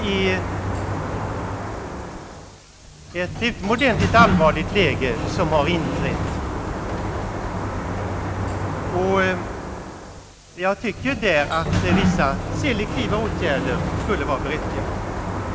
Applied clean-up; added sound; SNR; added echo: none; Sliding door; 1 dB; none.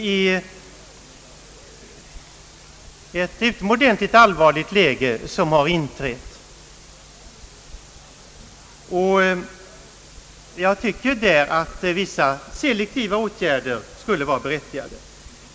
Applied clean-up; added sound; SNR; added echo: none; none; none; none.